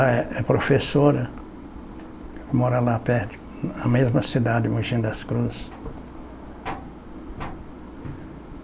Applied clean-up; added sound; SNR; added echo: none; none; none; none.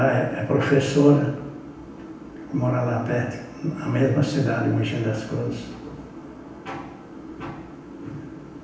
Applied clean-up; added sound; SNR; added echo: none; none; none; reverberation time 0.9 s.